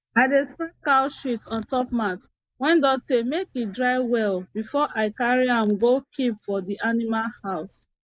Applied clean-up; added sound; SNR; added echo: neural mask model Resemble Enhance denoiser.